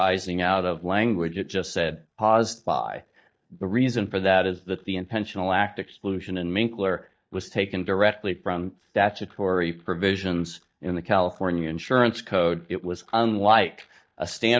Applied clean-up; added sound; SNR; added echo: neural mask model DeepFilterNet 3.